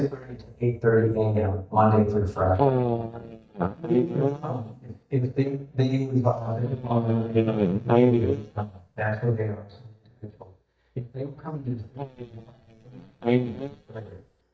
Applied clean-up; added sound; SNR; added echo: neural mask model DeepFilterNet 3.